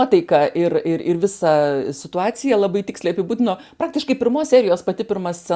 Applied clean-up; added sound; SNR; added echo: none; none; none; none.